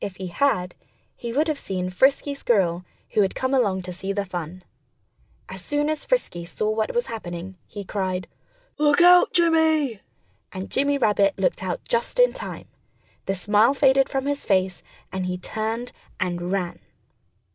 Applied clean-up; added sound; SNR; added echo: none; none; none; none.